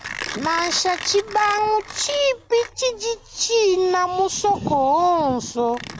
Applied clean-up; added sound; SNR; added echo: none; Mechanisms; 15 dB; none.